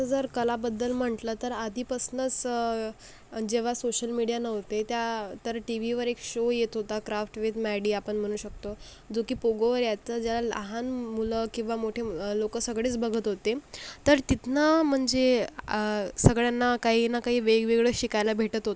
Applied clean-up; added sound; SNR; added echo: none; none; none; none.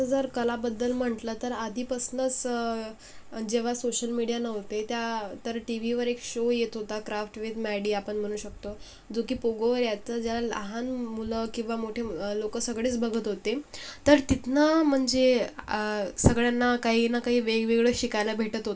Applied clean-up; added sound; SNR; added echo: none; none; none; reverberation time 0.2 s.